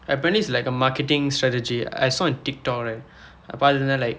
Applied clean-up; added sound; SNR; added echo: none; none; none; none.